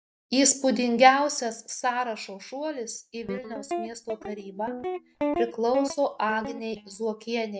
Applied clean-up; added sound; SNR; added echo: neural mask model DeepFilterNet 3.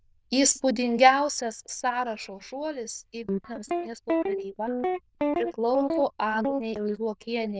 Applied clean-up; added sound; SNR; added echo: neural diffusion model UNIVERSE++.